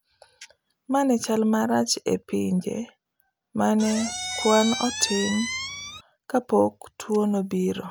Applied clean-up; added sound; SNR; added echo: none; Squeak; 6 dB; none.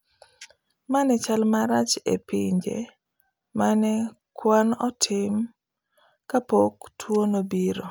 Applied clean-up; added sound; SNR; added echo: none; none; none; none.